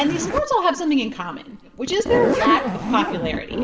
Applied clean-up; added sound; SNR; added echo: none; Zipper (clothing); 3 dB; reverberation time 1.6 s.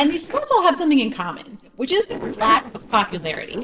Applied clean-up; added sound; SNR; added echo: neural separator model SepFormer DNS4.